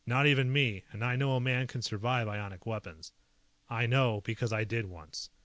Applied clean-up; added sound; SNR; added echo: none; none; none; none.